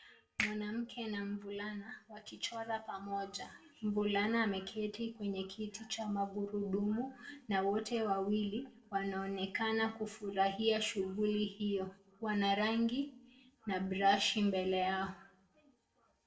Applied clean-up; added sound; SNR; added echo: neural separator model SepFormer DNS4.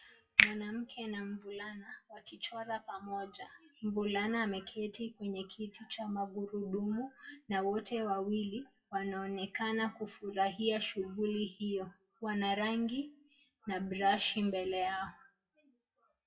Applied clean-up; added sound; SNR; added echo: classical method WPE with log-MMSE.